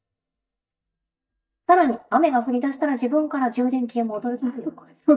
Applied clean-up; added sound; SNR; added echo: neural mask model DeepFilterNet 3.